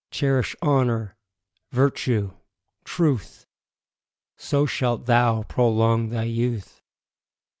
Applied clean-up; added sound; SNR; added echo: none; none; none; none.